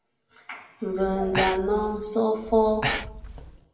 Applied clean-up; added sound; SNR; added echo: none; Breathing; 6 dB; reverberation time 0.8 s.